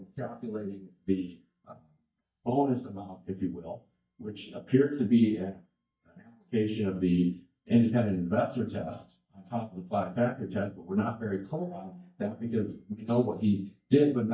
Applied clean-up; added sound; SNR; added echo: neural mask model DeepFilterNet 3.